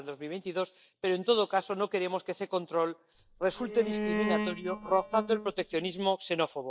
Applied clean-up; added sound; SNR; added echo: neural mask model DeepFilterNet 3.